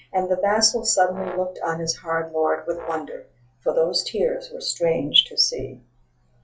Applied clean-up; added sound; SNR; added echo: classical method log-MMSE.